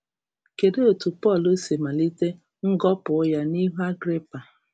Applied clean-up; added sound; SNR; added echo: none; none; none; none.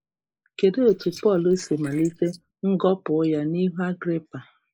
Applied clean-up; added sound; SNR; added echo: neural mask model Resemble Enhance denoiser.